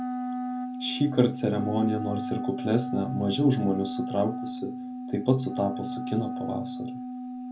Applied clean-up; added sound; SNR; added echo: none; Wind instrument, woodwind instrument; 5 dB; reverberation time 0.2 s.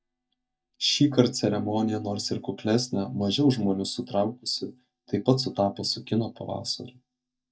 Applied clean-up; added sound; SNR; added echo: neural mask model DeepFilterNet 3.